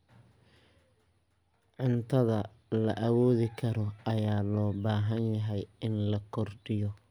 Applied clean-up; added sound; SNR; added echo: none; none; none; none.